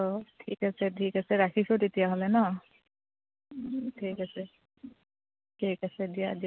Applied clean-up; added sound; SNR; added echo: none; none; none; none.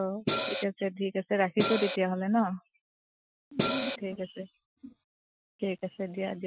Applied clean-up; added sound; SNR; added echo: classical method Wiener filter.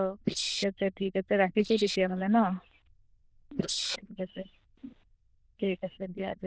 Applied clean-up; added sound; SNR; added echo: neural diffusion model UNIVERSE++.